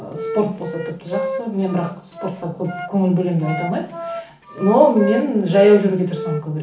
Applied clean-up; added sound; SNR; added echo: none; Wind instrument, woodwind instrument; 10 dB; reverberation time 0.4 s.